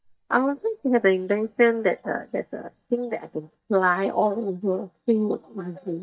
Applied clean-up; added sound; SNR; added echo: neural mask model DeepFilterNet 3.